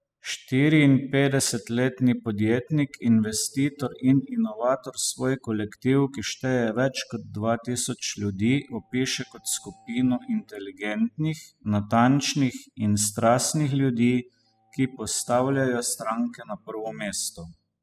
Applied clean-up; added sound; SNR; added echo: classical method spectral subtraction.